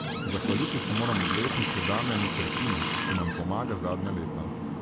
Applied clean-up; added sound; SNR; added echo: none; Water tap, faucet; -1 dB; none.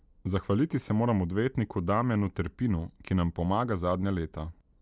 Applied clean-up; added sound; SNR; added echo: none; none; none; none.